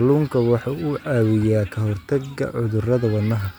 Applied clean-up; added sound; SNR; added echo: none; none; none; none.